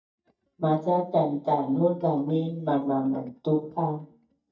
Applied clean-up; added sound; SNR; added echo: neural mask model DeepFilterNet 3.